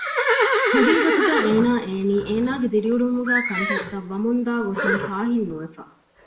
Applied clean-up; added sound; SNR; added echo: none; Livestock, farm animals, working animals; 1 dB; reverberation time 0.5 s.